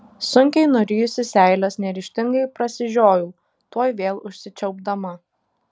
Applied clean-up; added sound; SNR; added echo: none; none; none; none.